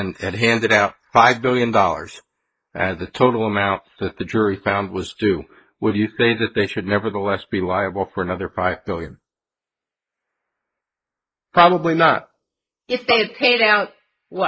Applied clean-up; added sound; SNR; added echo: neural mask model Resemble Enhance denoiser.